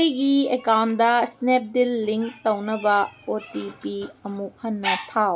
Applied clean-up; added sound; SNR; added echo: none; none; none; none.